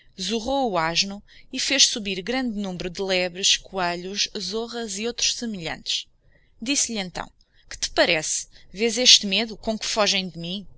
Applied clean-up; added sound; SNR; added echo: none; none; none; none.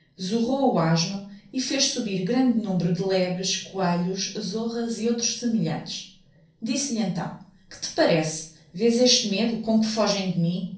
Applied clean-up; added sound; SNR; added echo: none; none; none; reverberation time 0.6 s.